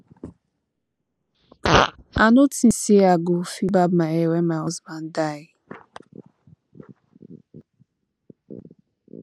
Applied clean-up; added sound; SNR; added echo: neural mask model Resemble Enhance denoiser.